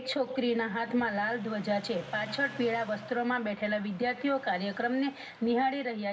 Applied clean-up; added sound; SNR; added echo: none; Car passing by; 19 dB; reverberation time 0.4 s.